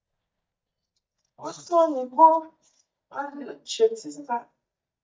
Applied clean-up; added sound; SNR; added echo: neural mask model DeepFilterNet 3.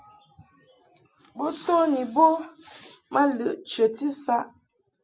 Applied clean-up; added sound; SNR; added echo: none; none; none; none.